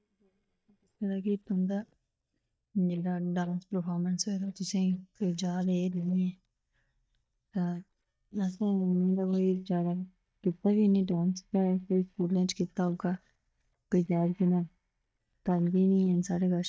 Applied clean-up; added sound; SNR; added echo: neural mask model DeepFilterNet 3.